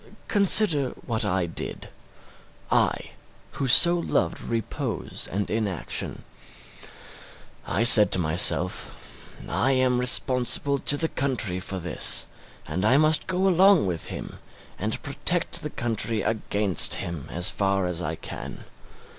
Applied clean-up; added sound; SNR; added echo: none; none; none; none.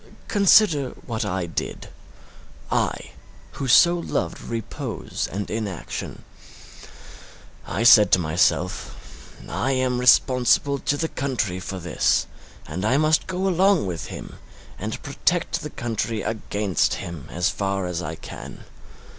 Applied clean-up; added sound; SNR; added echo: none; Gull, seagull; 13 dB; none.